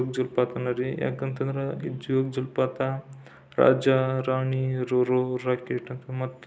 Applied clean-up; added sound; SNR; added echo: none; none; none; none.